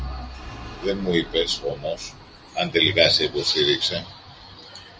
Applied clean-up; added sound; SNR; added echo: none; Engine / Vehicle; 15 dB; none.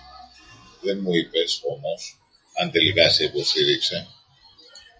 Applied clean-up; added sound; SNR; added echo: classical method log-MMSE.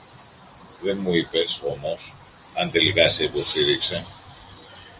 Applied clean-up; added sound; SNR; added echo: none; none; none; none.